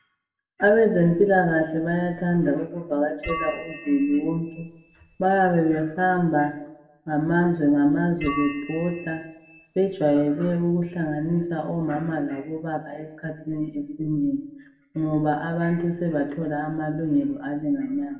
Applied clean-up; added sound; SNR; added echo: none; Bell; 13 dB; reverberation time 0.6 s.